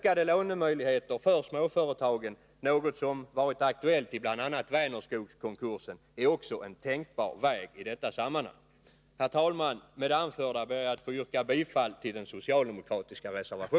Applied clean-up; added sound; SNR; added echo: none; none; none; none.